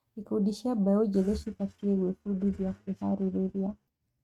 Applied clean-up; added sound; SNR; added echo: neural mask model RNNoise.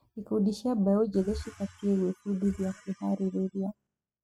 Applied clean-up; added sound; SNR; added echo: classical method spectral subtraction.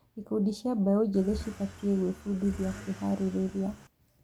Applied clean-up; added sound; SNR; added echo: none; Accelerating, revving, vroom / Car; 14 dB; none.